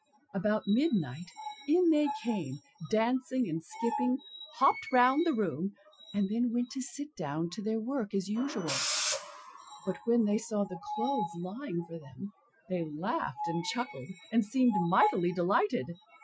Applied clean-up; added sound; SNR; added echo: classical method Wiener filter.